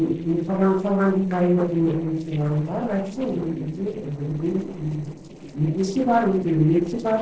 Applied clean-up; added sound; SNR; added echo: neural separator model SepFormer DNS4.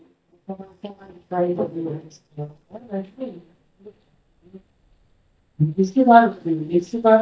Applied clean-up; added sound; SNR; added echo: neural mask model DeepFilterNet 3.